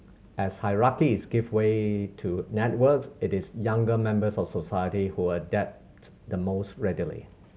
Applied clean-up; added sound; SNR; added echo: none; none; none; none.